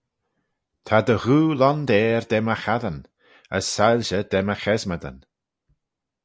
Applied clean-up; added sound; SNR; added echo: none; none; none; none.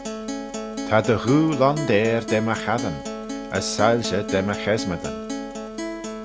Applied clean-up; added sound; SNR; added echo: none; Acoustic guitar; 7 dB; none.